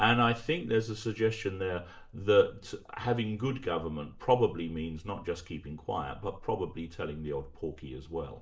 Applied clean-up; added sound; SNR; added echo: none; none; none; reverberation time 0.4 s.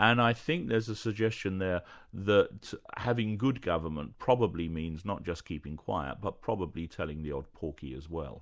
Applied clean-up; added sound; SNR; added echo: none; none; none; none.